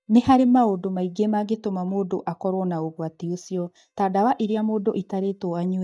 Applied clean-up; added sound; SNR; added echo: neural mask model DeepFilterNet 3.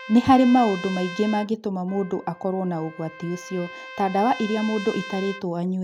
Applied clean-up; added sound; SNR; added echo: none; Trumpet; 15 dB; none.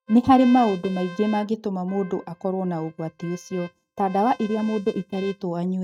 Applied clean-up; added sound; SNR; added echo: neural mask model RNNoise.